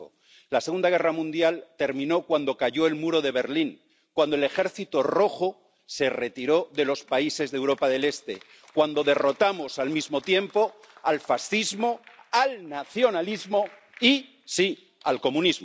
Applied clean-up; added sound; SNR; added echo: none; none; none; none.